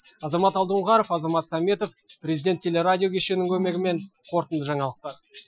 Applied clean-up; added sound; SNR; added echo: classical method Wiener filter.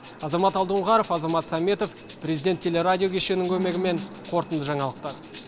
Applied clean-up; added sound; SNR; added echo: none; Tambourine; 5 dB; none.